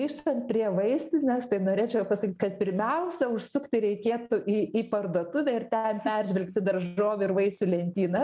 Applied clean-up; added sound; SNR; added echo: none; none; none; none.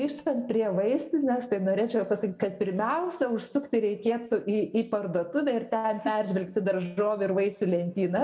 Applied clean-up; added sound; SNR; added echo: none; none; none; reverberation time 1.6 s.